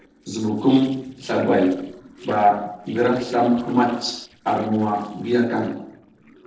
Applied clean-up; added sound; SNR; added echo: neural separator model SepFormer DNS4.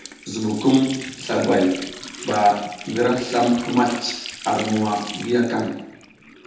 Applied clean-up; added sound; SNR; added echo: none; Water tap, faucet; 14 dB; reverberation time 0.8 s.